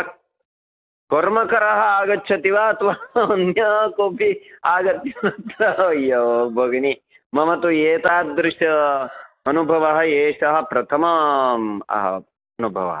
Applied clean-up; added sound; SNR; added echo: neural mask model DeepFilterNet 3.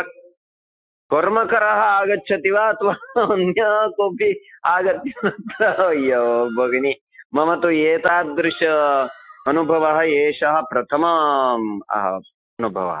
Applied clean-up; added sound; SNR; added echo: classical method Wiener filter.